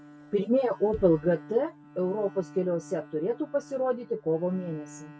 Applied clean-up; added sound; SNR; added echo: none; Bass drum + Bowed string instrument; 19 dB; none.